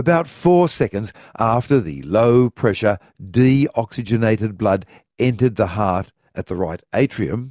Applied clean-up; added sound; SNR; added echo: none; none; none; none.